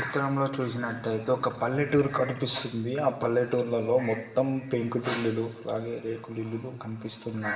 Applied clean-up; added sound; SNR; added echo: none; none; none; reverberation time 0.9 s.